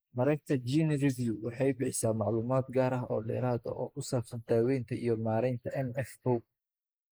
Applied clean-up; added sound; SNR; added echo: neural mask model Resemble Enhance denoiser.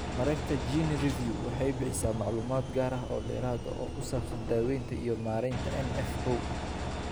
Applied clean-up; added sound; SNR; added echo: none; Engine; 3 dB; none.